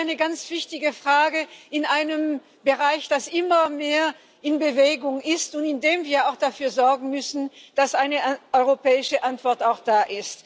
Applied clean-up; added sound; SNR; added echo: none; none; none; none.